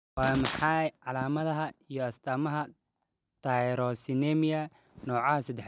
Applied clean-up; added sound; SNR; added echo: none; none; none; none.